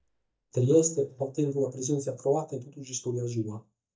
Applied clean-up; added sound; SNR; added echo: neural mask model DeepFilterNet 3.